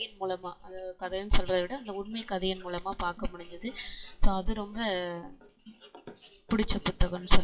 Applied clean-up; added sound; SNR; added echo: classical method WPE with log-MMSE.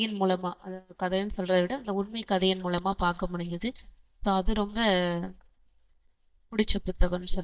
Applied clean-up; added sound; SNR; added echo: neural mask model DeepFilterNet 3.